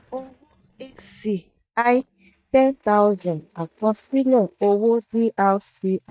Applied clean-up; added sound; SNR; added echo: neural mask model DeepFilterNet 3.